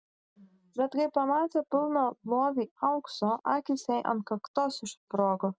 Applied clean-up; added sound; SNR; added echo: none; none; none; none.